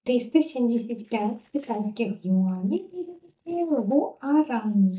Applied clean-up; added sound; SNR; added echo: neural mask model DeepFilterNet 3.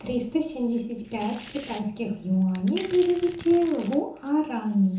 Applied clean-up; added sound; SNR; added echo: none; Domestic sounds, home sounds; 16 dB; reverberation time 0.6 s.